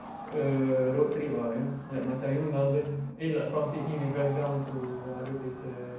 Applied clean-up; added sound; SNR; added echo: none; Crowd; 17 dB; reverberation time 0.6 s.